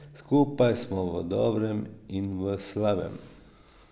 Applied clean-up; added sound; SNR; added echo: none; none; none; none.